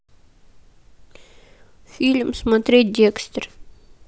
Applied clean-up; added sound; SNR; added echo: none; none; none; none.